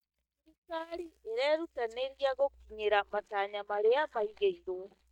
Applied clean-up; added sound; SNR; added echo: neural mask model DeepFilterNet 3.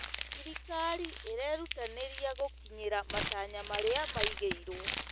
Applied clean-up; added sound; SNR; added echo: none; Crumpling, crinkling; -3 dB; none.